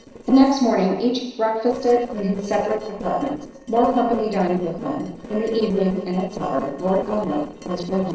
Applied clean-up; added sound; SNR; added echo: neural separator model SepFormer DNS4.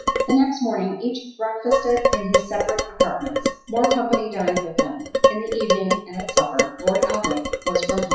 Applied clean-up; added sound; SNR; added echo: classical method WPE with log-MMSE.